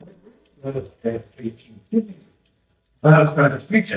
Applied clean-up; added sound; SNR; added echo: neural mask model DeepFilterNet 3.